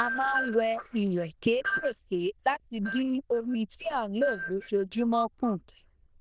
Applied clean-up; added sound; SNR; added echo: neural diffusion model UNIVERSE++.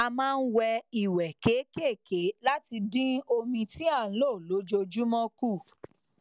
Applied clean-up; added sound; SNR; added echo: none; none; none; none.